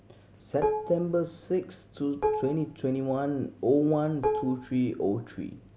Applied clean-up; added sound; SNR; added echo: none; Dishes, pots, and pans; 4 dB; none.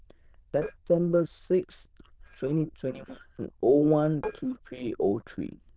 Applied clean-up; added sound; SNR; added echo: neural diffusion model UNIVERSE++.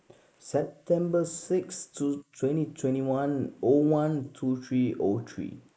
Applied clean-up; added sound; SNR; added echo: neural mask model Resemble Enhance denoiser.